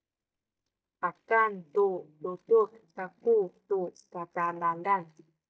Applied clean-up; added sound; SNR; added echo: neural mask model DeepFilterNet 3.